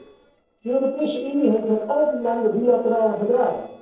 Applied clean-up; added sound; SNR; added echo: neural separator model SepFormer DNS4.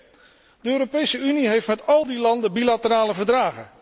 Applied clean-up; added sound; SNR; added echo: none; none; none; none.